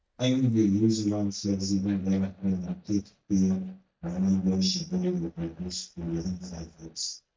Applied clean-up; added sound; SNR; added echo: neural mask model DeepFilterNet 3.